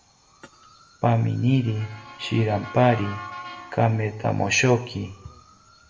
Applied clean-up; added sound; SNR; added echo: none; Motor vehicle (road) / Siren; 19 dB; reverberation time 0.6 s.